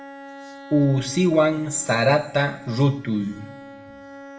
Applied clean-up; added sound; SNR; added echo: none; Bowed string instrument; 19 dB; reverberation time 0.9 s.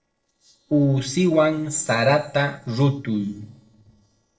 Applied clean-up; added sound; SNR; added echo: neural separator model SepFormer DNS4.